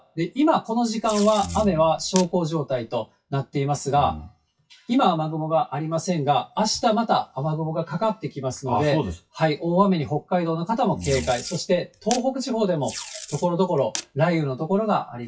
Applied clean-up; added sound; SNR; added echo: classical method WPE with log-MMSE.